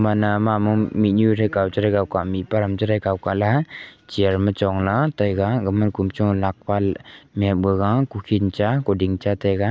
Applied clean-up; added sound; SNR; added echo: none; none; none; none.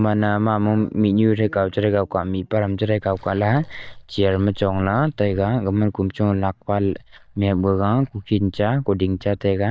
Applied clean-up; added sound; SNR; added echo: neural mask model DeepFilterNet 3.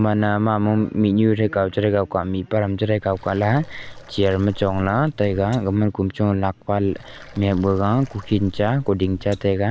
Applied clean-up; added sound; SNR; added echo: none; Water; 18 dB; none.